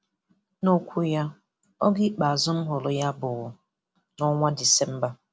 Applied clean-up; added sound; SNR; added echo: none; none; none; none.